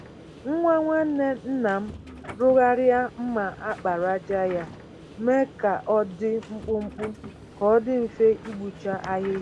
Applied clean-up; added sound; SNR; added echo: none; Subway, metro, underground; 18 dB; none.